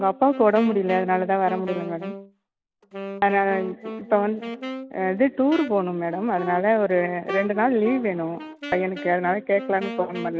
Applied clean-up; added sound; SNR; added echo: none; Wind instrument, woodwind instrument; 12 dB; none.